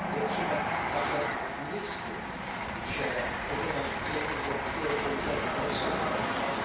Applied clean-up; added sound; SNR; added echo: none; Train; -5 dB; reverberation time 0.5 s.